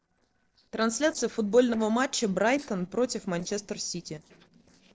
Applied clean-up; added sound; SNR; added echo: neural separator model SepFormer DNS4.